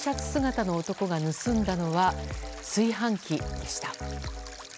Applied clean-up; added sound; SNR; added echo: none; Stream; 17 dB; none.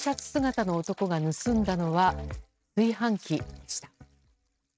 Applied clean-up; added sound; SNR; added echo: neural mask model RNNoise.